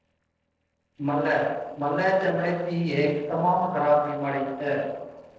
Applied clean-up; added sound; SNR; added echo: neural separator model SepFormer DNS4.